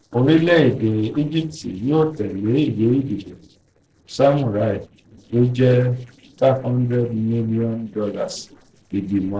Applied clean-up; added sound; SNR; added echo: neural separator model SepFormer DNS4.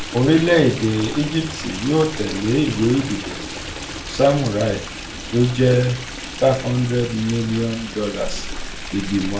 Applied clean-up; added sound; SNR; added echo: none; Stream; 10 dB; reverberation time 0.4 s.